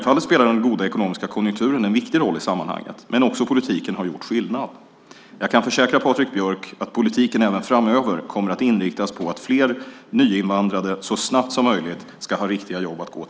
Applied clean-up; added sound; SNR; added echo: none; none; none; none.